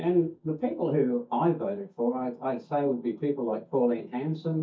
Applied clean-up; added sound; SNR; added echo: neural mask model DeepFilterNet 3.